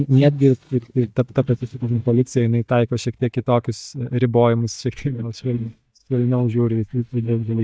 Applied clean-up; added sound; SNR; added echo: neural mask model DeepFilterNet 3.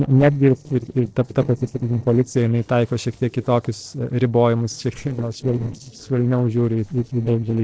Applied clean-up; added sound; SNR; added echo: neural separator model SepFormer DNS4.